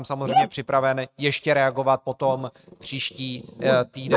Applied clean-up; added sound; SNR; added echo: neural mask model RNNoise.